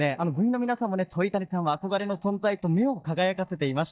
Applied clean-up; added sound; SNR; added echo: neural mask model DeepFilterNet 3.